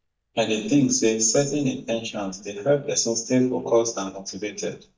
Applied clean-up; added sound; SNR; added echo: neural mask model DeepFilterNet 3.